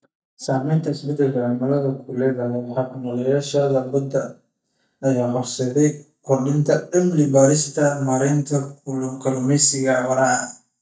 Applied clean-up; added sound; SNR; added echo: neural mask model DeepFilterNet 3.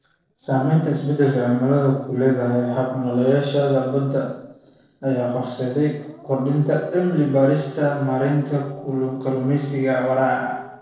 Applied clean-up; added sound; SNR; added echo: neural separator model SepFormer DNS4.